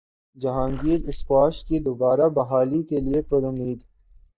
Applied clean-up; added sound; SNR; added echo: neural mask model DeepFilterNet 3.